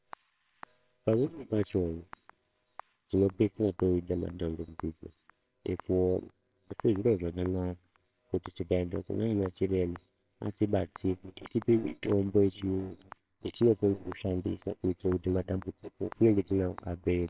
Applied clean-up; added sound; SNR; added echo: neural separator model SepFormer WHAMR!.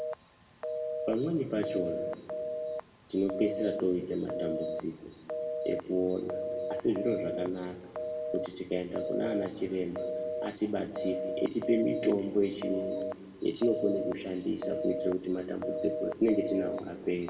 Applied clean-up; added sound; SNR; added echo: none; Telephone; 4 dB; reverberation time 1.7 s.